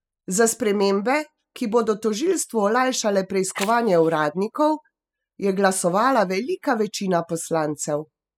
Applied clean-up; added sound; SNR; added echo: classical method spectral subtraction.